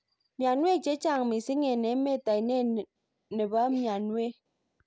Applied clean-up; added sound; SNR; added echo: none; none; none; none.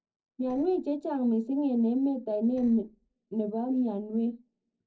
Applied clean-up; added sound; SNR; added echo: neural separator model SepFormer DNS4.